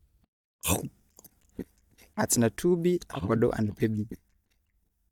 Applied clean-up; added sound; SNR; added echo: neural mask model DeepFilterNet 3.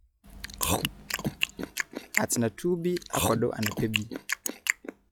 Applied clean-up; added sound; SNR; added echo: classical method log-MMSE.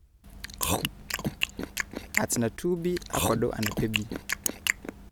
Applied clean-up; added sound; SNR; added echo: none; Chewing, mastication; 1 dB; none.